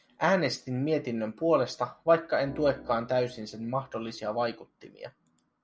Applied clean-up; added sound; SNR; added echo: none; Organ; 19 dB; none.